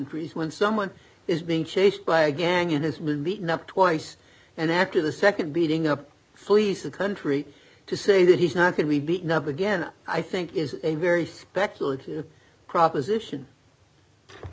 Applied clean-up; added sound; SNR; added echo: none; none; none; none.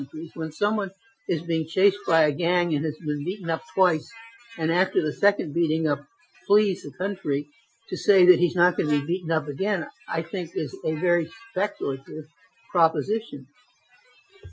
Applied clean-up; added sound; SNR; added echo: classical method Wiener filter.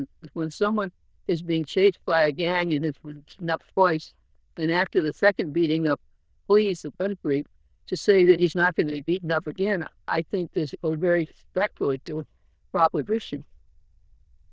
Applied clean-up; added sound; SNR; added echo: neural diffusion model UNIVERSE++.